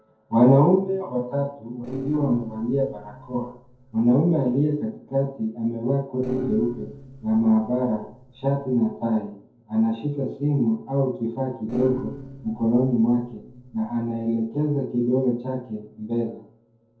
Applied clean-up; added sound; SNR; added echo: neural separator model SepFormer DNS4.